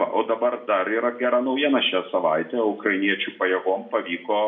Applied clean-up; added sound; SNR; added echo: none; none; none; reverberation time 0.4 s.